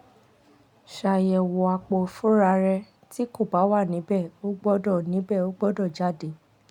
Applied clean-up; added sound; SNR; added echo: none; none; none; none.